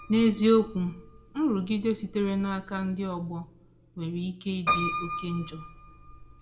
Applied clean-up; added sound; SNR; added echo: none; Piano; 9 dB; reverberation time 0.5 s.